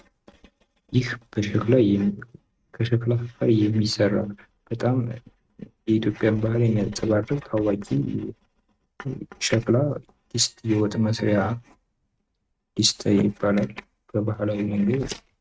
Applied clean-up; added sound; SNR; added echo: neural mask model RNNoise.